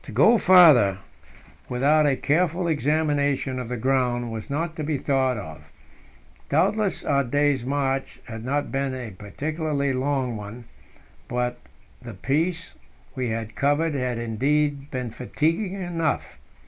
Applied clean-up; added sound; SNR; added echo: none; none; none; none.